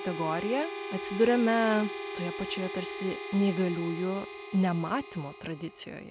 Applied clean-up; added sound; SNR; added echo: none; Harmonica; 9 dB; none.